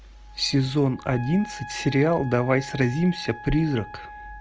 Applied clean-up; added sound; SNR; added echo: none; Wind instrument, woodwind instrument; 16 dB; none.